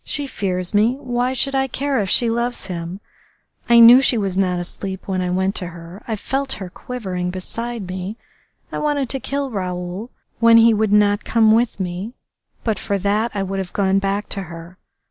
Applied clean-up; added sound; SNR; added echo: none; none; none; none.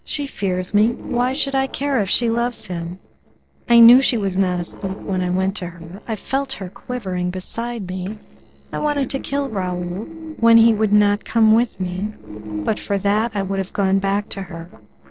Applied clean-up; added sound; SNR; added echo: neural separator model SepFormer DNS4.